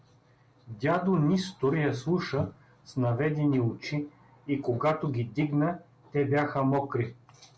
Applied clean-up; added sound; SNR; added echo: none; none; none; none.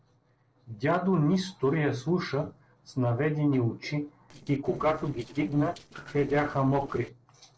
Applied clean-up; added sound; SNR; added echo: neural separator model SepFormer DNS4.